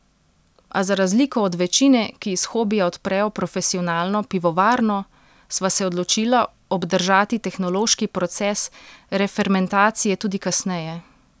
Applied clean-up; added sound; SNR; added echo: none; none; none; none.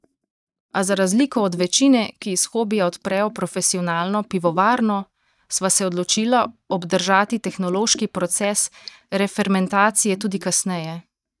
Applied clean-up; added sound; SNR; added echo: neural mask model DeepFilterNet 3.